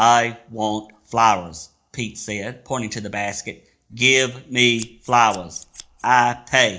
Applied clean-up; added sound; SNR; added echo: neural separator model SepFormer DNS4.